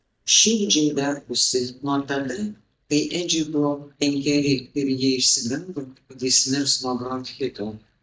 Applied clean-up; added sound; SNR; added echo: neural mask model DeepFilterNet 3.